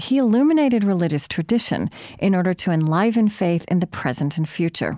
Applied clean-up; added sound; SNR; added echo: none; none; none; none.